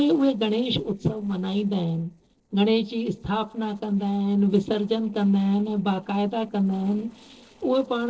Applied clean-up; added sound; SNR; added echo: neural separator model SepFormer DNS4.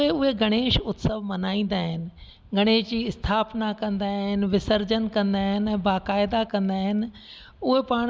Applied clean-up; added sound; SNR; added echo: none; none; none; none.